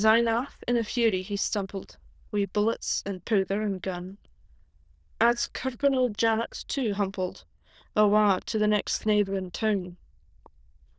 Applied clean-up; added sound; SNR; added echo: neural diffusion model UNIVERSE++.